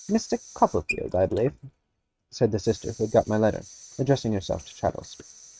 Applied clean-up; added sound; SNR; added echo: neural mask model RNNoise.